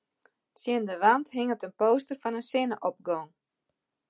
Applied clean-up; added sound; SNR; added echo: none; none; none; none.